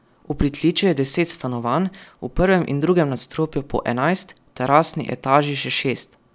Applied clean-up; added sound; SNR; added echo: none; none; none; none.